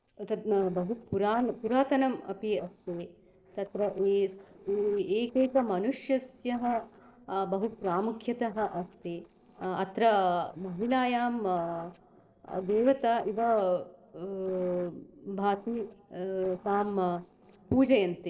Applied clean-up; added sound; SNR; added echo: neural separator model SepFormer DNS4.